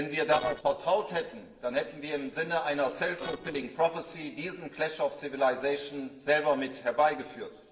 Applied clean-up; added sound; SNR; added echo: neural separator model SepFormer DNS4.